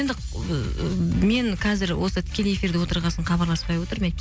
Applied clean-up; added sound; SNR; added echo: none; none; none; none.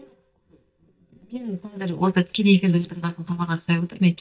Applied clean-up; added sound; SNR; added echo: neural mask model DeepFilterNet 3.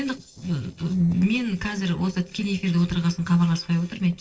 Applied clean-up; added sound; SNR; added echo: neural separator model SepFormer DNS4.